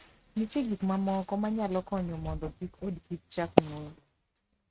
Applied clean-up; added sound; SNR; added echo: neural mask model RNNoise.